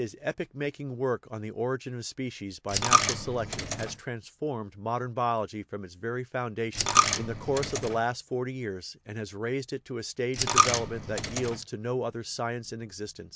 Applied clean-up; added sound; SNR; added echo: none; Coin (dropping); -1 dB; none.